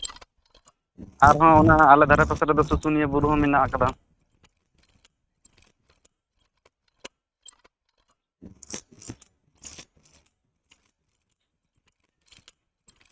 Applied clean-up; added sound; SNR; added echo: neural mask model RNNoise.